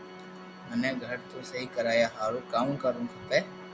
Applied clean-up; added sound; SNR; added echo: none; Organ; 16 dB; none.